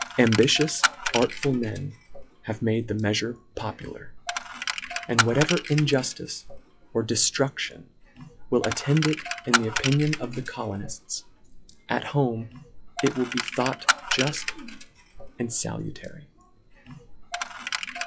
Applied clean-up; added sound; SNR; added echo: classical method log-MMSE.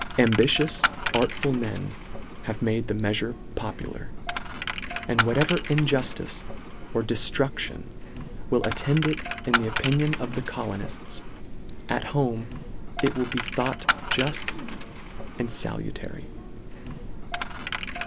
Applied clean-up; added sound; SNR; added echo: none; Coin (dropping); 3 dB; none.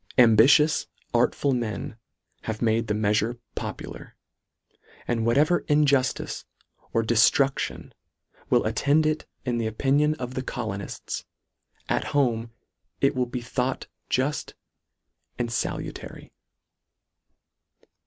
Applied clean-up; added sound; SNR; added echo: none; none; none; none.